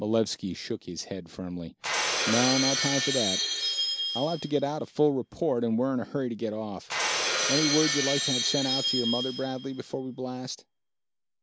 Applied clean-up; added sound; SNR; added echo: none; Shatter; 2 dB; none.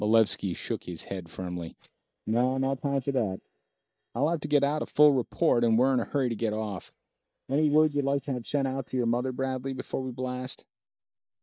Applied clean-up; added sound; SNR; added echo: neural mask model DeepFilterNet 3.